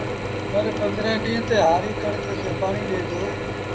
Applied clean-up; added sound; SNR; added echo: none; Drill / Mechanisms; 2 dB; reverberation time 0.6 s.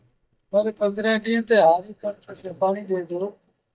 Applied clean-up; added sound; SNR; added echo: neural mask model DeepFilterNet 3.